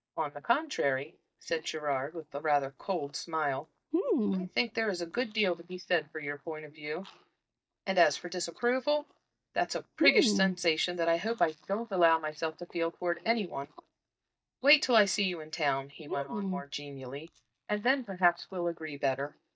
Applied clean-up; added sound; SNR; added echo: neural mask model DeepFilterNet 3.